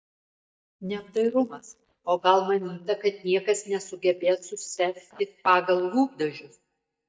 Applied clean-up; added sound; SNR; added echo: neural mask model DeepFilterNet 3.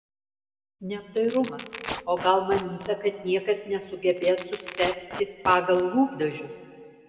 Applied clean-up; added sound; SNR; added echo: none; Tearing; 12 dB; reverberation time 1.8 s.